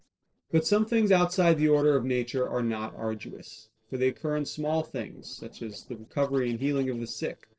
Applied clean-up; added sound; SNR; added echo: neural separator model SepFormer DNS4.